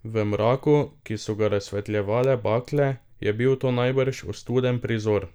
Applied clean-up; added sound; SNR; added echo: none; none; none; none.